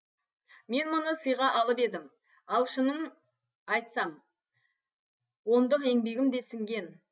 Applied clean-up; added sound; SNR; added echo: none; none; none; none.